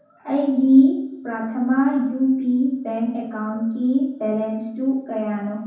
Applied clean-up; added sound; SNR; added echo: none; none; none; reverberation time 0.9 s.